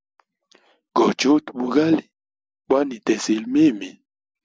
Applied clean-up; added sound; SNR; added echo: none; none; none; none.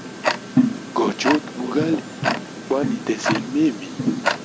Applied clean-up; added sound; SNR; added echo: none; Tick-tock; 0 dB; none.